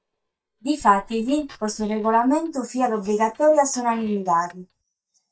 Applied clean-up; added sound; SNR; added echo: neural mask model DeepFilterNet 3.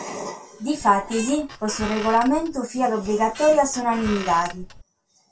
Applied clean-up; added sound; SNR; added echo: none; Squeak; 13 dB; reverberation time 0.2 s.